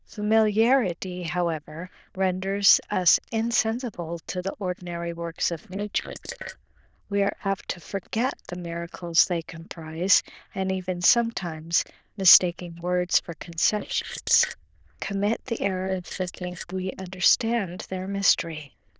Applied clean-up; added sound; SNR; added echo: neural diffusion model UNIVERSE++.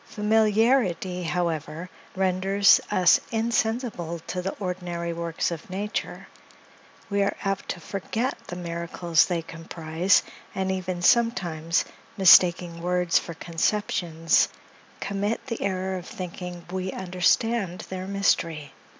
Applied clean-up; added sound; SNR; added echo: none; none; none; none.